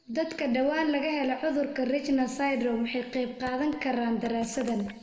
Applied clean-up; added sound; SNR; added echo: none; Telephone; 19 dB; reverberation time 1.6 s.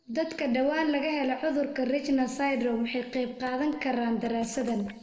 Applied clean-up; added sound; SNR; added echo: neural separator model SepFormer DNS4.